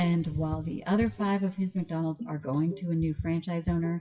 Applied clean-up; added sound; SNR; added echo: classical method WPE with log-MMSE.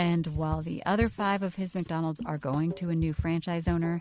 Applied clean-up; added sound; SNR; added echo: none; none; none; none.